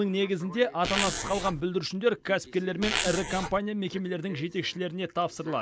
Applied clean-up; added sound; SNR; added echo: none; Zipper (clothing); 3 dB; none.